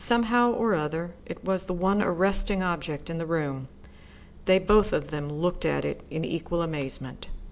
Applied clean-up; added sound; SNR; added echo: none; none; none; none.